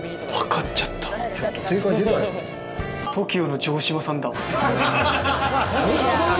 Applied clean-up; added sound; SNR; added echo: none; Wind instrument, woodwind instrument; 12 dB; none.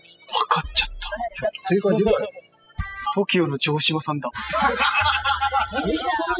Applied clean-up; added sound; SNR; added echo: classical method spectral subtraction.